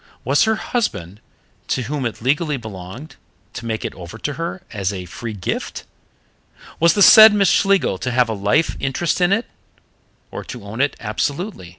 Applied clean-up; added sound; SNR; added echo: none; none; none; none.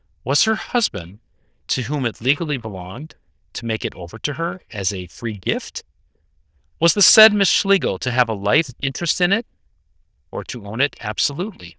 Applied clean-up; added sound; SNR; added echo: neural diffusion model UNIVERSE++.